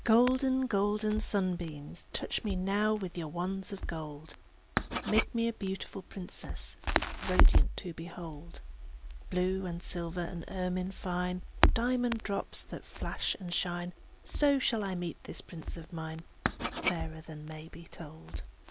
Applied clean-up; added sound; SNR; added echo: none; Writing + Crackle; 0 dB; none.